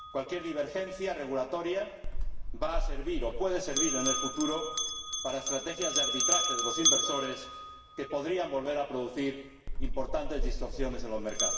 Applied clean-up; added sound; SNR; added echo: none; Bell; -2 dB; reverberation time 1.2 s.